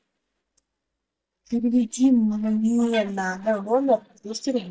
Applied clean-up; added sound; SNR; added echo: neural mask model DeepFilterNet 3.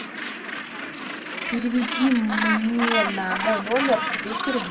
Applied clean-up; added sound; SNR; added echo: none; Gull, seagull; 3 dB; reverberation time 1.0 s.